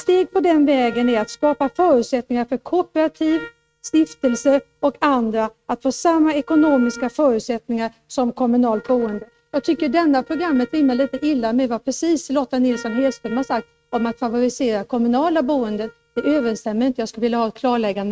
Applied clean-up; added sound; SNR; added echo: neural mask model RNNoise.